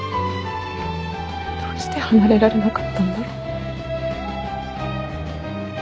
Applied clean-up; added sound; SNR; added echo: none; none; none; none.